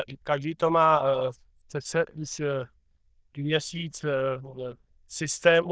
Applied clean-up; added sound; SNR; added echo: neural diffusion model UNIVERSE++.